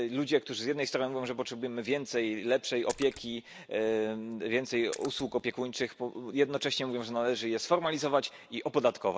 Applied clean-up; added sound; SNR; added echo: neural mask model Resemble Enhance denoiser.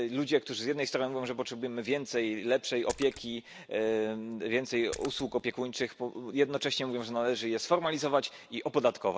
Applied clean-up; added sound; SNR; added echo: none; Splash, splatter; 16 dB; none.